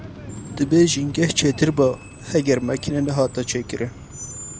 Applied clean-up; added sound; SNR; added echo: none; Screech; 14 dB; none.